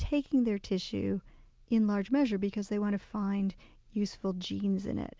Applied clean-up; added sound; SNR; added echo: none; none; none; none.